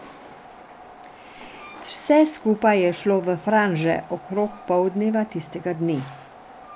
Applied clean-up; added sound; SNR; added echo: none; Train; 19 dB; none.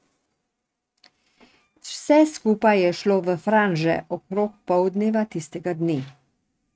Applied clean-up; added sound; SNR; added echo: neural mask model RNNoise.